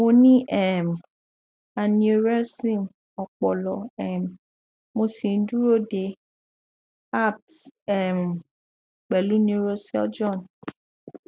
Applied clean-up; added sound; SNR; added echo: none; none; none; none.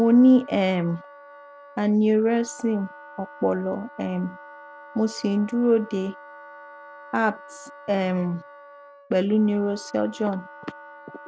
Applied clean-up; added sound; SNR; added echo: none; Wind instrument, woodwind instrument; 20 dB; none.